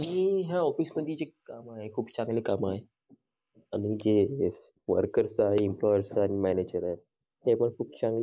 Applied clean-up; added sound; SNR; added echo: neural mask model Resemble Enhance denoiser.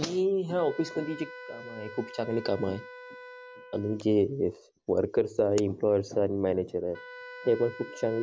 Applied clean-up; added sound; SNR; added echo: none; Wind instrument, woodwind instrument; 18 dB; none.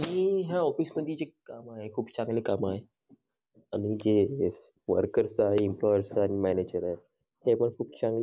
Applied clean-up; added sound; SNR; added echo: none; none; none; none.